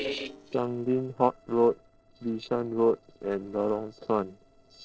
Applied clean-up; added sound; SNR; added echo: neural separator model SepFormer DNS4.